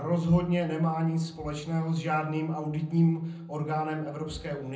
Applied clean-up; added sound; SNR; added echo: none; none; none; reverberation time 0.6 s.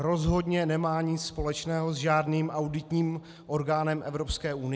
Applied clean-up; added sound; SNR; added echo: none; none; none; none.